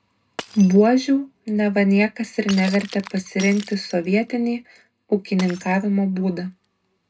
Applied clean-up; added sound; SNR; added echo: none; Shatter; 20 dB; reverberation time 0.2 s.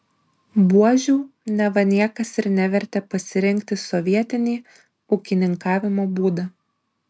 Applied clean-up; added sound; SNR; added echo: none; none; none; none.